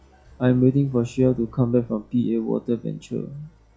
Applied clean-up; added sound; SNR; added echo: classical method log-MMSE.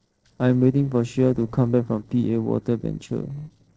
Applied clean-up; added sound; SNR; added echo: neural separator model SepFormer DNS4.